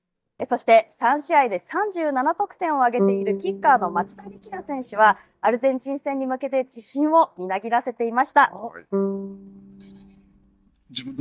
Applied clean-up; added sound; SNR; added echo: neural mask model DeepFilterNet 3.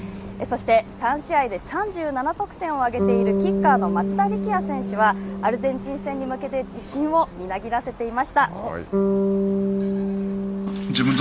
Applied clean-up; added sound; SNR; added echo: none; Bass guitar; 2 dB; none.